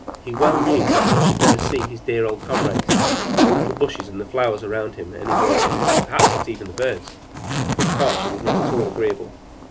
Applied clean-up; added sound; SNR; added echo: none; Zipper (clothing); -4 dB; none.